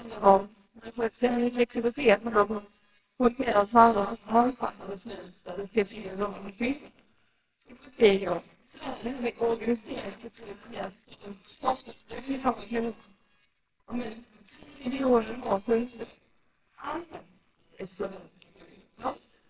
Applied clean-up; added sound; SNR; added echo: neural separator model SepFormer WHAMR!.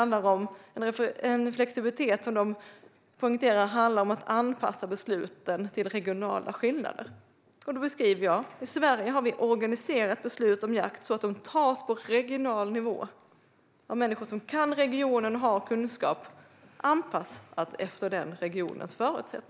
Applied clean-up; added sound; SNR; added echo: none; none; none; none.